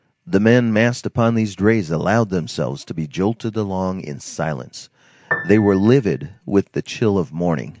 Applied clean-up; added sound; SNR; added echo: none; Piano; 10 dB; none.